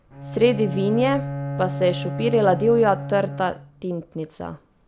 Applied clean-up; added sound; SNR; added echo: none; Bowed string instrument; 8 dB; none.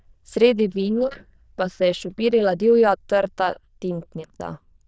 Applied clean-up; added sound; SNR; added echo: neural diffusion model UNIVERSE++.